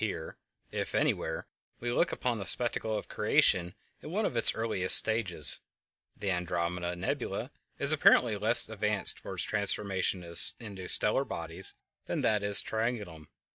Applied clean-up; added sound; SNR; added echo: neural mask model DeepFilterNet 3.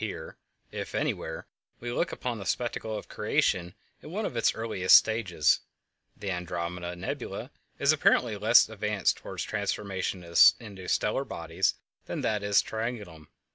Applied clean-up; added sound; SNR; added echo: none; none; none; none.